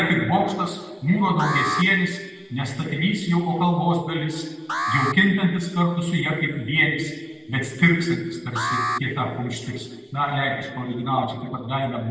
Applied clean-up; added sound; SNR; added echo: none; Alarm; 6 dB; reverberation time 1.8 s.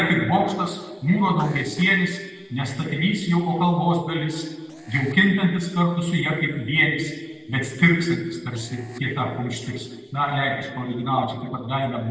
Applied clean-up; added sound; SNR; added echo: neural separator model SepFormer DNS4.